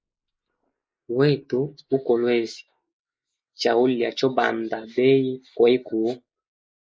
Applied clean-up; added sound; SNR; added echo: neural mask model Resemble Enhance denoiser.